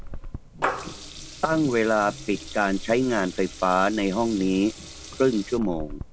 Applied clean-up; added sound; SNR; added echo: none; Water tap, faucet / Liquid; 11 dB; none.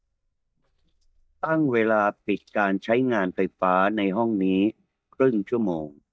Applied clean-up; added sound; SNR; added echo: neural mask model DeepFilterNet 3.